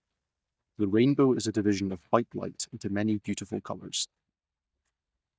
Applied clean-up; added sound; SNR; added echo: neural mask model DeepFilterNet 3.